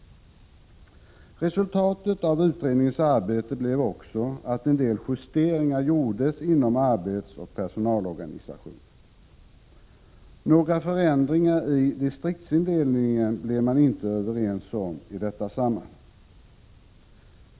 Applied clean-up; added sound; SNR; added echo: none; none; none; none.